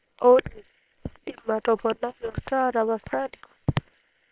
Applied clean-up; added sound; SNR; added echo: neural separator model SepFormer WHAM!.